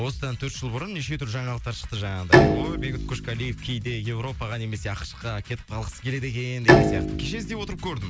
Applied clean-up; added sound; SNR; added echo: none; Bowed string instrument; -4 dB; none.